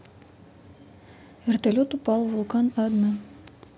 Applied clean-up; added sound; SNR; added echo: none; none; none; none.